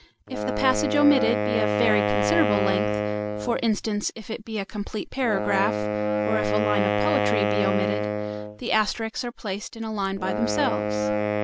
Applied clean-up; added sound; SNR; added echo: none; Wind instrument, woodwind instrument; -1 dB; none.